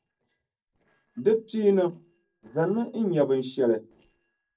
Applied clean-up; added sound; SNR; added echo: neural separator model SepFormer DNS4.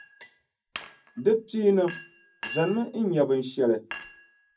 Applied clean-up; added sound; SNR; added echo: none; Chink, clink; 16 dB; reverberation time 0.4 s.